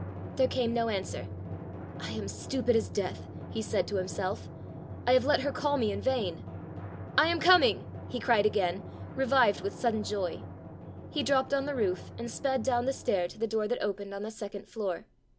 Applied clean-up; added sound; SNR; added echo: none; Drum; 11 dB; none.